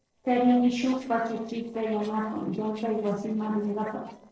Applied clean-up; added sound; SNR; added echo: neural separator model SepFormer DNS4.